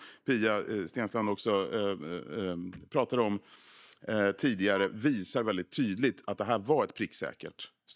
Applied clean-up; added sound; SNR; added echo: neural mask model DeepFilterNet 3.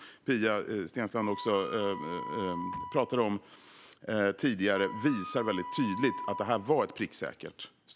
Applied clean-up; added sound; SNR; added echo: none; Wind instrument, woodwind instrument; 9 dB; none.